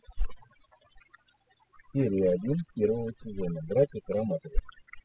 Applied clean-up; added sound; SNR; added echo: classical method spectral subtraction.